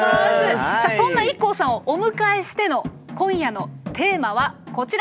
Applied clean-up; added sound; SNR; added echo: none; Drum; 14 dB; none.